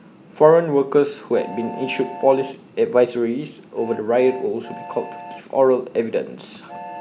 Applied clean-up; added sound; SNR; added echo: none; Train; 18 dB; none.